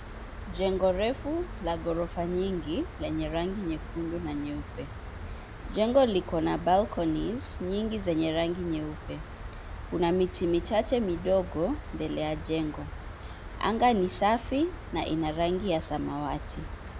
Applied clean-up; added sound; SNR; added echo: none; Cricket; 9 dB; none.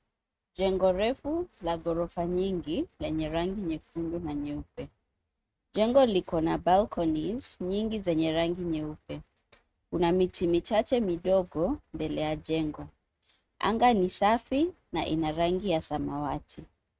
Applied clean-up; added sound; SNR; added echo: neural mask model RNNoise.